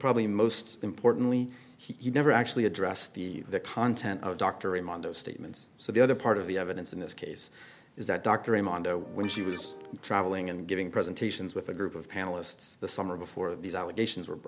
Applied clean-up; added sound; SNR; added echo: none; Guitar; 16 dB; none.